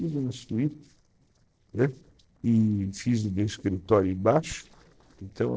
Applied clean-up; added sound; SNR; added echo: neural separator model SepFormer DNS4.